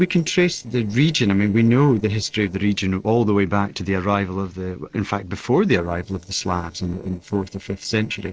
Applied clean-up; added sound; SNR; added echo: neural separator model SepFormer DNS4.